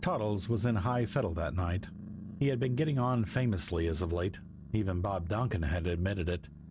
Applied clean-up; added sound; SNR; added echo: none; Growling; 14 dB; none.